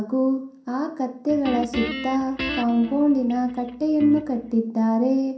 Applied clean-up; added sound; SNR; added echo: none; Guitar; 10 dB; reverberation time 0.6 s.